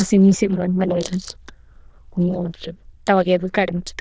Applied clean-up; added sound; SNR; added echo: neural diffusion model UNIVERSE++.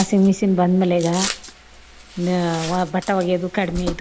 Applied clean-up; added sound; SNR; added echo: none; Domestic sounds, home sounds; 12 dB; none.